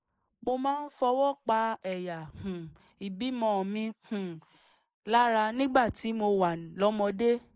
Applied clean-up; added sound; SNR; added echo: neural mask model Resemble Enhance denoiser.